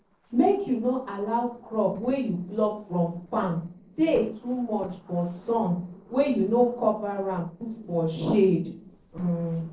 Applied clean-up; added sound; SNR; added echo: neural separator model SepFormer DNS4.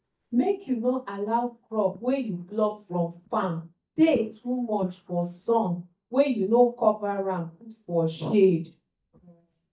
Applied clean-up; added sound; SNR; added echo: neural mask model DeepFilterNet 3.